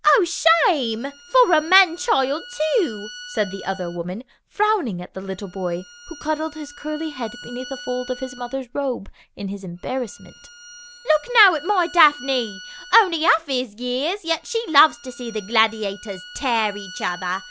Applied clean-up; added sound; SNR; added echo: none; Bowed string instrument; 19 dB; none.